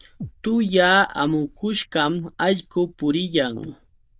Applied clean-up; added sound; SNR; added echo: neural diffusion model UNIVERSE++.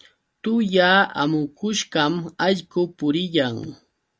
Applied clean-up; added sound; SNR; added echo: none; none; none; none.